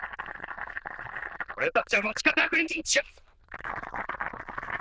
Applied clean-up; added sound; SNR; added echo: neural diffusion model UNIVERSE++.